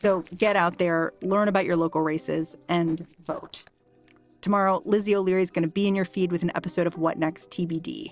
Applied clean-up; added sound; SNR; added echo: neural separator model SepFormer DNS4.